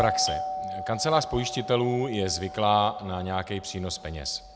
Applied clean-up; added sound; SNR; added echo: none; Doorbell; 8 dB; none.